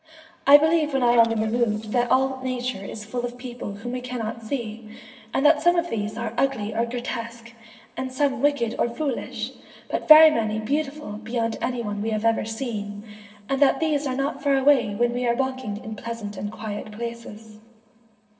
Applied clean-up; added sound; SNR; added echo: neural separator model SepFormer DNS4.